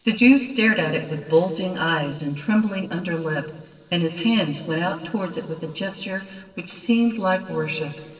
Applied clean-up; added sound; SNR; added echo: neural separator model SepFormer DNS4.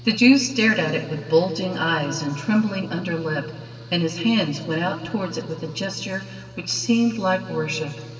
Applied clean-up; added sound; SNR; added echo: none; Mechanical fan / Engine; 17 dB; reverberation time 2.1 s.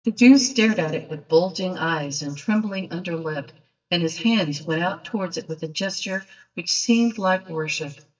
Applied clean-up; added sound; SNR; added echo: neural mask model DeepFilterNet 3.